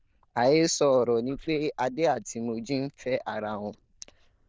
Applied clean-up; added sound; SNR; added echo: neural diffusion model UNIVERSE++.